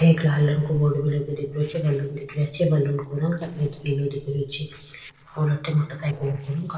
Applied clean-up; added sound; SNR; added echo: neural separator model SepFormer DNS4.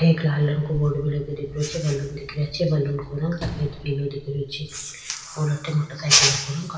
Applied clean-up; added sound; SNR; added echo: none; Sliding door / Slam; 17 dB; reverberation time 1.0 s.